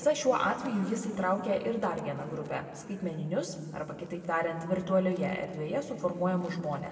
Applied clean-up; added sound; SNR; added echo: none; Wind; 19 dB; reverberation time 2.2 s.